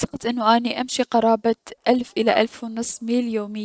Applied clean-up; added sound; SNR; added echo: neural separator model SepFormer DNS4.